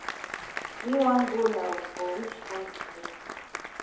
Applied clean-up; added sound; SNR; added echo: none; Applause; 8 dB; reverberation time 2.3 s.